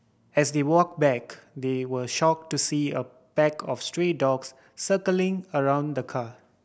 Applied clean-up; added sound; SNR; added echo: none; none; none; none.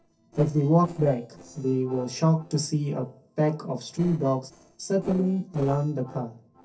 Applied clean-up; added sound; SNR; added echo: neural separator model SepFormer DNS4.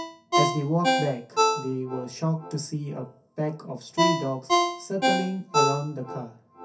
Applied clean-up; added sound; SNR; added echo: none; Ringtone; -3 dB; reverberation time 0.3 s.